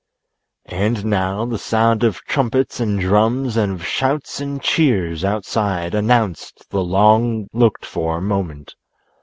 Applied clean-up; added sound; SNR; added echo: none; none; none; none.